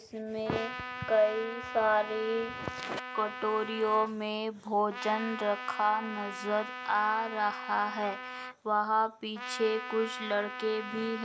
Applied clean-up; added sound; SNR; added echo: none; Trumpet; 10 dB; none.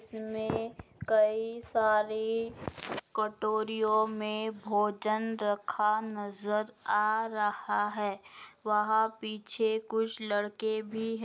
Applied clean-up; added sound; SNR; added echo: none; none; none; none.